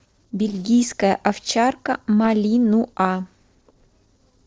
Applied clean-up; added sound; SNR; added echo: neural separator model SepFormer DNS4.